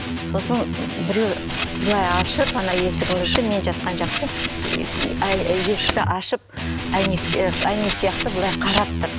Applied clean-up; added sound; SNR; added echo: none; Electric guitar + Camera; 1 dB; none.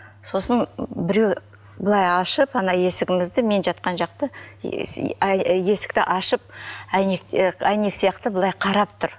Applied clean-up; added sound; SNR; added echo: none; none; none; none.